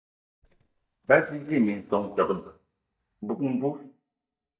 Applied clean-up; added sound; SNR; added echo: neural mask model DeepFilterNet 3.